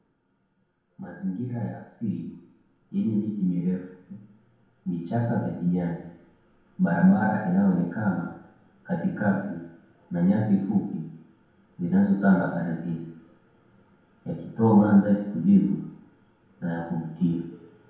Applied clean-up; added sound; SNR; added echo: none; none; none; reverberation time 0.9 s.